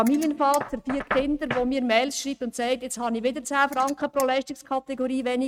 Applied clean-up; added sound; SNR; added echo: neural mask model RNNoise.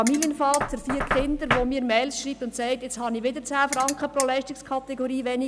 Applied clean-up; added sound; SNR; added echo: none; Ratchet, pawl + Knock; 7 dB; none.